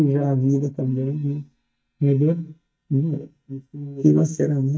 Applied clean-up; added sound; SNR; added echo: neural mask model DeepFilterNet 3.